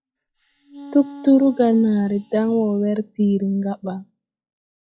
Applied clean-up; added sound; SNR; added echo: classical method log-MMSE.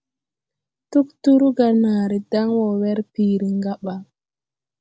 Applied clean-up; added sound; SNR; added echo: none; none; none; none.